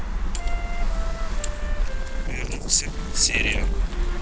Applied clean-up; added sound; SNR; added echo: neural separator model SepFormer DNS4.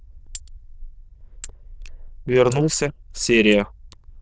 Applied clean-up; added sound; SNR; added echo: neural diffusion model UNIVERSE++.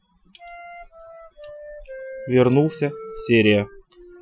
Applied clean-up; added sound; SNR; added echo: classical method Wiener filter.